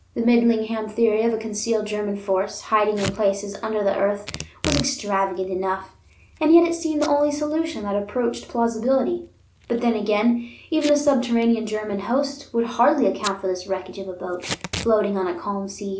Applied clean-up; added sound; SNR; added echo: none; Packing tape, duct tape / Tearing; 16 dB; none.